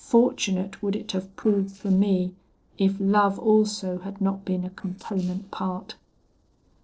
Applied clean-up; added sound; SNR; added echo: neural separator model SepFormer DNS4.